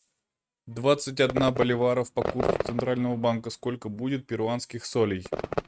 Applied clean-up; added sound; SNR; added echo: neural mask model RNNoise.